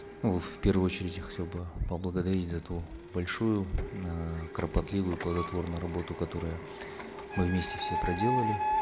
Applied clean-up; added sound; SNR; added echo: none; Printer; 6 dB; none.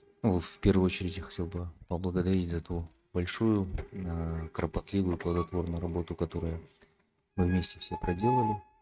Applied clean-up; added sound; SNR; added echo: neural mask model RNNoise.